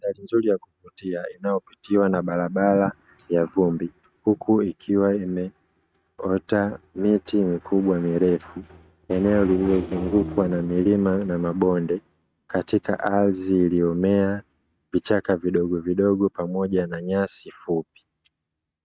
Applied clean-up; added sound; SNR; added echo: neural mask model RNNoise.